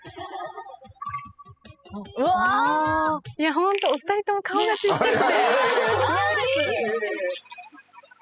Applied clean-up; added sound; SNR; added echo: classical method spectral subtraction.